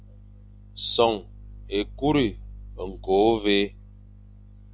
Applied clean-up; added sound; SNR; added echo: none; none; none; none.